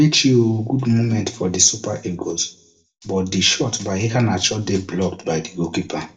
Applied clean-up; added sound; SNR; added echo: none; none; none; reverberation time 0.3 s.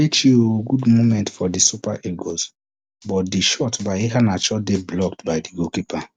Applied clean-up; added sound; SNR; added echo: none; none; none; none.